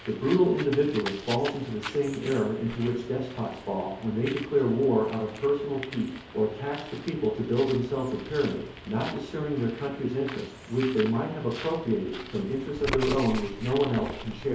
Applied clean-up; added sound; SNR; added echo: none; Bird; 13 dB; reverberation time 2.2 s.